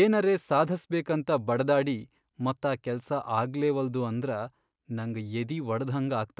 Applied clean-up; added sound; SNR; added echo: none; none; none; none.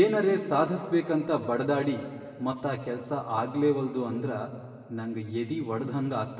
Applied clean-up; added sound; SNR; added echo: none; none; none; reverberation time 1.7 s.